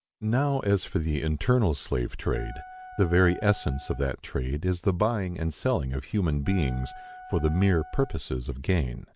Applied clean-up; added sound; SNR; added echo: none; Wind instrument, woodwind instrument; 18 dB; none.